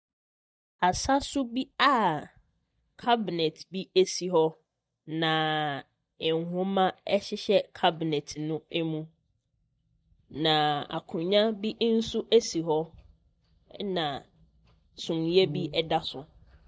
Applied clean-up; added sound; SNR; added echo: neural mask model DeepFilterNet 3.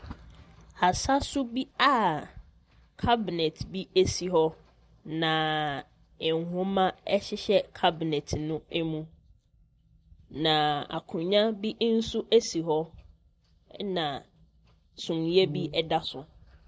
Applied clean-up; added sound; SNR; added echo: none; Brass instrument; 11 dB; none.